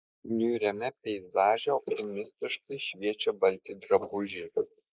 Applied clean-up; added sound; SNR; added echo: neural mask model Resemble Enhance denoiser.